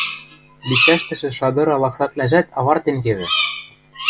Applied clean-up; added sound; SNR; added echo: none; Bird vocalization, bird call, bird song; 4 dB; none.